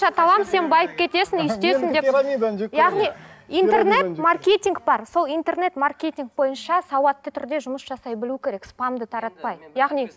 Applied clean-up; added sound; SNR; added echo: none; none; none; none.